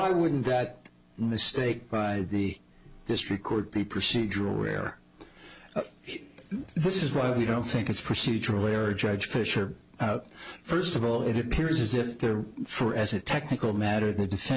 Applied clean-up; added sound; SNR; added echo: none; none; none; none.